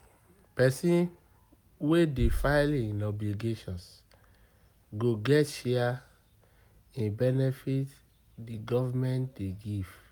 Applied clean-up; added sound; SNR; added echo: none; Bass drum; 12 dB; none.